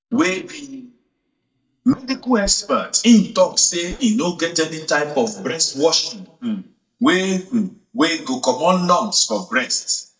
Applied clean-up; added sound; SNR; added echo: neural mask model DeepFilterNet 3.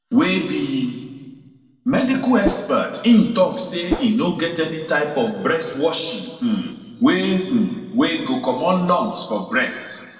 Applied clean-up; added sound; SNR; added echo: neural separator model SepFormer DNS4.